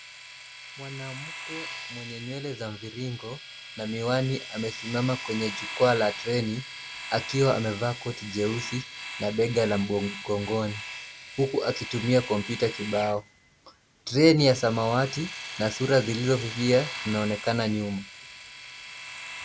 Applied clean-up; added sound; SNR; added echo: none; Domestic sounds, home sounds; 12 dB; none.